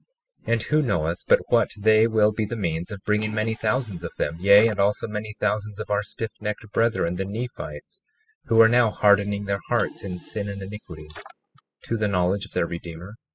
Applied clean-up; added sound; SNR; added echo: classical method spectral subtraction.